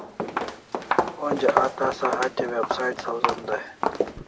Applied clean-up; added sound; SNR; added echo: none; Walk, footsteps; -1 dB; none.